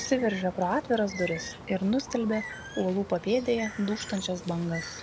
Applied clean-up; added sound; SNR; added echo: none; Bird; 13 dB; none.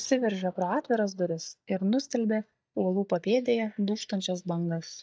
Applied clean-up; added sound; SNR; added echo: neural mask model DeepFilterNet 3.